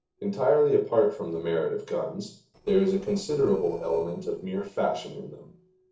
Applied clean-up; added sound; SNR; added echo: neural separator model SepFormer DNS4.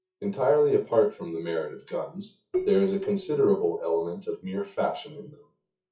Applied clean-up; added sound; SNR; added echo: classical method WPE with log-MMSE.